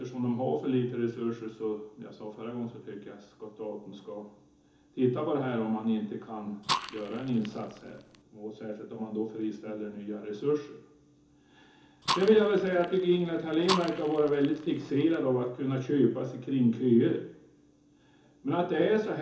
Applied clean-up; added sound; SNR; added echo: none; Fire; 7 dB; reverberation time 0.7 s.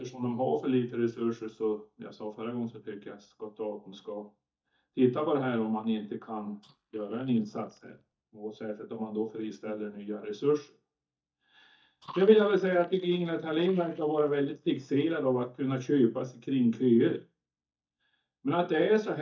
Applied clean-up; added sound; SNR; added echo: neural mask model DeepFilterNet 3.